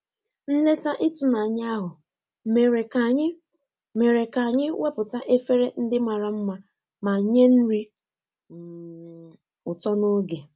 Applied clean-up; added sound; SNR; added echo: none; none; none; none.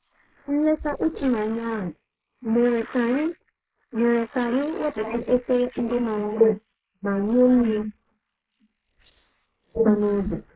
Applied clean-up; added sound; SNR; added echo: neural mask model Resemble Enhance denoiser.